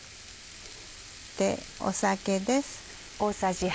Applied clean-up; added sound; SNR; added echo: none; Frying (food); 15 dB; none.